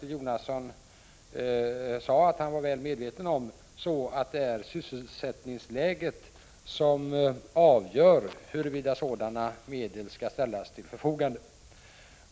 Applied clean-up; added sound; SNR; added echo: none; none; none; none.